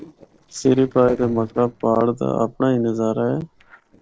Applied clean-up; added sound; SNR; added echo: neural separator model SepFormer DNS4.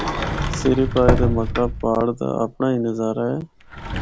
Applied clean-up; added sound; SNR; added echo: none; Sliding door; 3 dB; none.